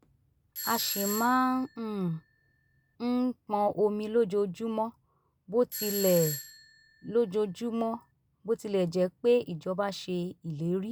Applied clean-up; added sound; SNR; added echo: none; Doorbell; 10 dB; none.